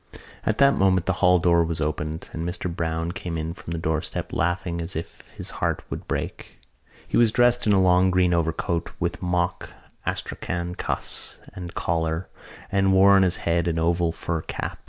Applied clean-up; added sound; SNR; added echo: none; none; none; none.